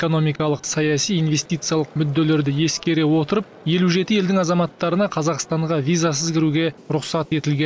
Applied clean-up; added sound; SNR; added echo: none; none; none; none.